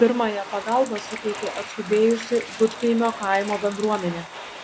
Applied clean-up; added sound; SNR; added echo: none; Sink (filling or washing) + Domestic sounds, home sounds; 13 dB; none.